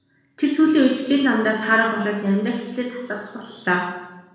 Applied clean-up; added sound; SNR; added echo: none; none; none; reverberation time 1.0 s.